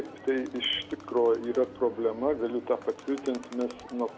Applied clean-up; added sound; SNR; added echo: none; Crowd + Bowed string instrument; 17 dB; none.